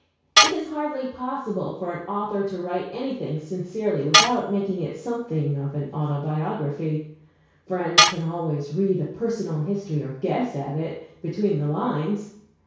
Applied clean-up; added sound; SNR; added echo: none; Tools; 0 dB; reverberation time 0.6 s.